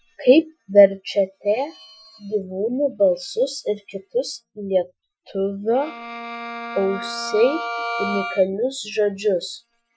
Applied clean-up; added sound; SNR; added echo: classical method Wiener filter.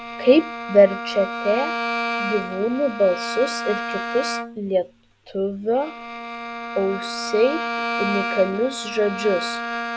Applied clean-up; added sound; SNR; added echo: none; Bowed string instrument; 6 dB; none.